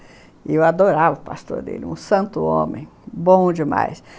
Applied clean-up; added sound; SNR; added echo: none; none; none; none.